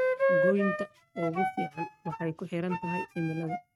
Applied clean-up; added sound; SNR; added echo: neural mask model RNNoise.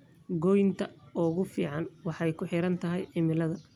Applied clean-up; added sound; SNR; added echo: none; none; none; none.